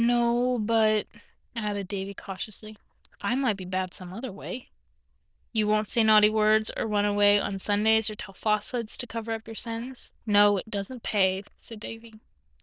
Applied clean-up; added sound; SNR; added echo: neural diffusion model UNIVERSE++.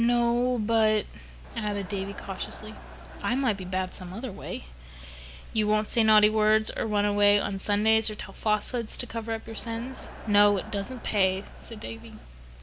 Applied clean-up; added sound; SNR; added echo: none; Crowd; 17 dB; none.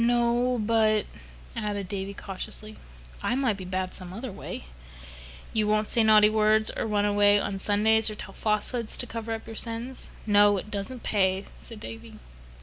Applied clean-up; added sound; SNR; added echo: none; none; none; none.